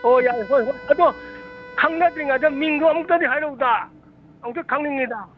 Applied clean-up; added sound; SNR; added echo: none; Motor vehicle (road) / Engine + Wind instrument, woodwind instrument; 20 dB; none.